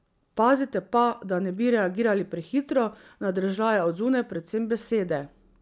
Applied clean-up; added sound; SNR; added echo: none; none; none; none.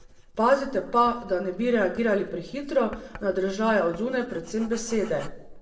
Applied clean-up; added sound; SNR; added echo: none; Writing; 17 dB; reverberation time 0.6 s.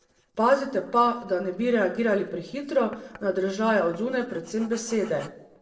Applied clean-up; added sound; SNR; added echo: neural separator model SepFormer DNS4.